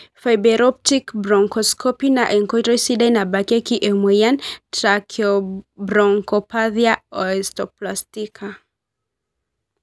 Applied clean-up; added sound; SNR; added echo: none; none; none; none.